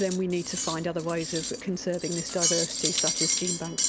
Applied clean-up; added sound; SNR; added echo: none; Cutlery, silverware; 0 dB; none.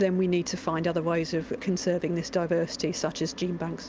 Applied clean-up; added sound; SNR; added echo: none; none; none; none.